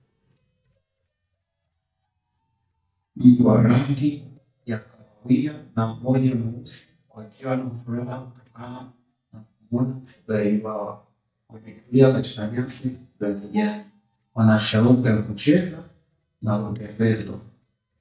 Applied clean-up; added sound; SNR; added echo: neural mask model DeepFilterNet 3.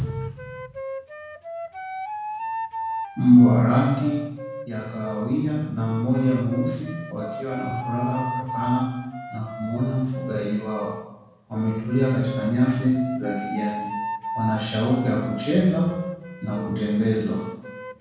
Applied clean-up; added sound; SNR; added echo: none; Wind instrument, woodwind instrument; 10 dB; reverberation time 1.0 s.